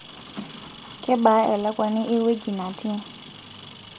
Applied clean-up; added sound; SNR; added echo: none; Engine; 17 dB; none.